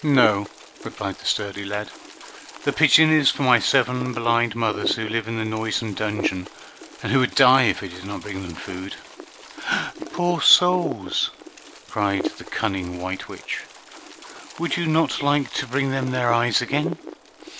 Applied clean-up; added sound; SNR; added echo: none; Wind; 13 dB; none.